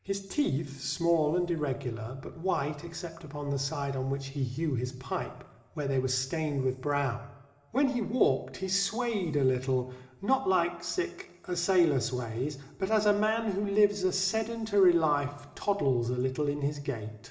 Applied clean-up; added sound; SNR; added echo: none; none; none; reverberation time 1.2 s.